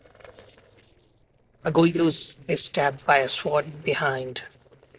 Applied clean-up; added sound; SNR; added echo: neural separator model SepFormer DNS4.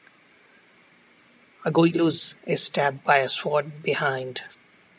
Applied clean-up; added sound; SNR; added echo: none; none; none; none.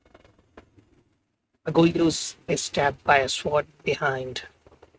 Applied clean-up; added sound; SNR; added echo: neural mask model RNNoise.